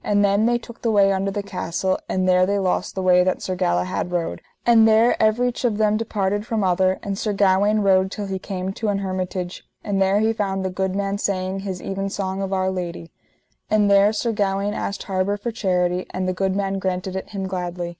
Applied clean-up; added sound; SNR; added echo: none; none; none; none.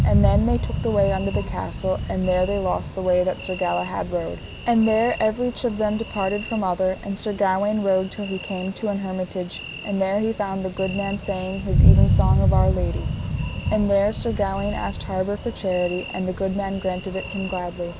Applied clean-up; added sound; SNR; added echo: none; Thunder; 1 dB; none.